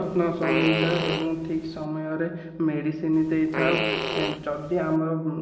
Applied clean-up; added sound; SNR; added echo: none; Fart; 4 dB; reverberation time 0.8 s.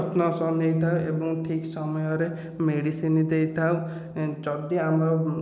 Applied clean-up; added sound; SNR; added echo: none; none; none; none.